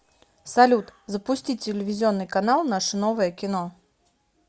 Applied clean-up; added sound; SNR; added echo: none; none; none; none.